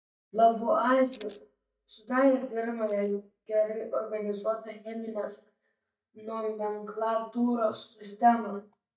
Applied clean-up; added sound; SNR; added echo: neural mask model DeepFilterNet 3.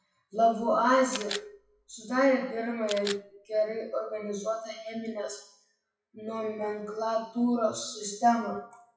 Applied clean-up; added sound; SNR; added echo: classical method WPE with log-MMSE.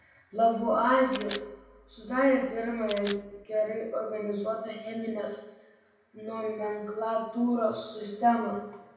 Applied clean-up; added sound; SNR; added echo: none; Camera; 14 dB; reverberation time 0.9 s.